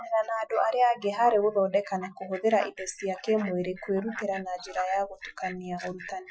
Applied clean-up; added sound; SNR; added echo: classical method Wiener filter.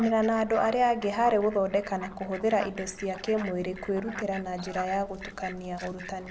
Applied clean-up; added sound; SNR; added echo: none; Fowl; 15 dB; none.